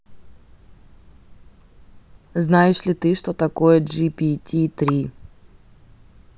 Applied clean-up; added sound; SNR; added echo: none; none; none; none.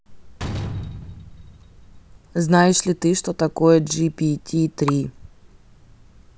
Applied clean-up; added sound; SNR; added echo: none; Slam; 13 dB; none.